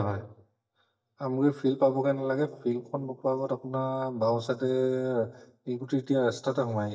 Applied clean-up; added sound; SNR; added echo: neural mask model DeepFilterNet 3.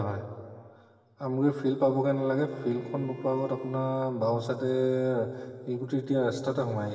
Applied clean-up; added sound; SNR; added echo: none; Bowed string instrument; 19 dB; reverberation time 2.7 s.